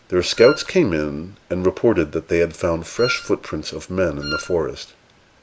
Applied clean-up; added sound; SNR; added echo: none; Wind instrument, woodwind instrument; 11 dB; none.